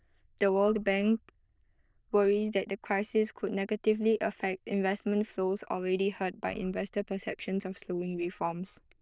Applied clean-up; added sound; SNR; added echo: neural diffusion model UNIVERSE++.